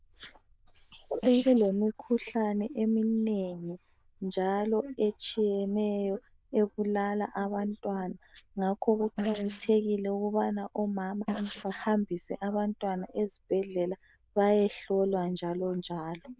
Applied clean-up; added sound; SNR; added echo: neural diffusion model UNIVERSE++.